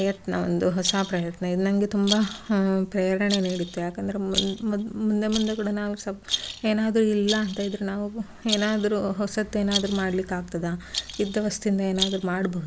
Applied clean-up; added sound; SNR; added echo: none; Rattle; 10 dB; none.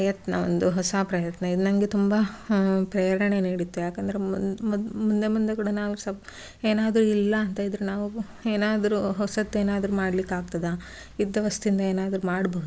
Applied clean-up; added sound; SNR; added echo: none; none; none; none.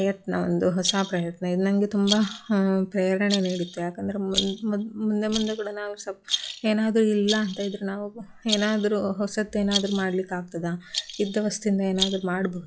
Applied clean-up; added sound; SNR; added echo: classical method log-MMSE.